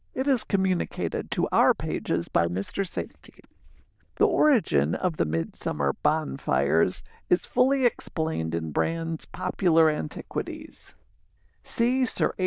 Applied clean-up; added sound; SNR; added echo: neural diffusion model UNIVERSE++.